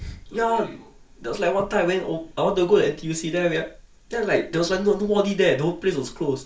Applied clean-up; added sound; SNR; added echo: none; none; none; reverberation time 0.3 s.